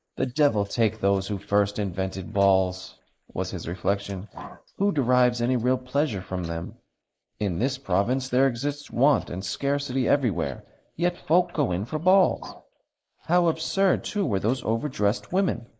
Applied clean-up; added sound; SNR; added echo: neural mask model Resemble Enhance denoiser.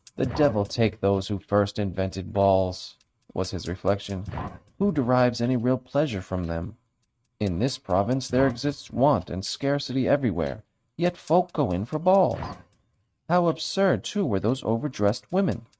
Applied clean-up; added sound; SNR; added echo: neural mask model RNNoise.